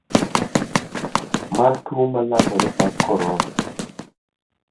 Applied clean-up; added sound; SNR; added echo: none; Run; -2 dB; none.